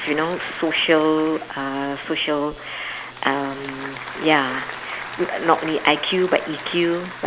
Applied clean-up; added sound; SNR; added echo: none; Applause / Crowd; 13 dB; none.